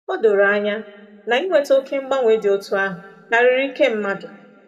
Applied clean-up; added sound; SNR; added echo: none; none; none; reverberation time 1.3 s.